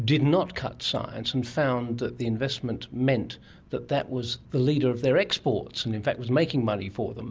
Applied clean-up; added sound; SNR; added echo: none; none; none; none.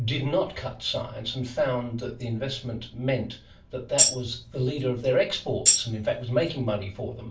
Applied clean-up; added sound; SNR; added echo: none; Tambourine; -4 dB; reverberation time 0.3 s.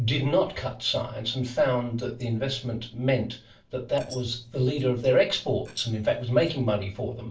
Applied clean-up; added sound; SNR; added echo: neural separator model SepFormer DNS4.